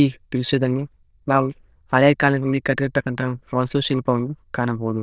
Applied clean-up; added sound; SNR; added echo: neural diffusion model UNIVERSE++.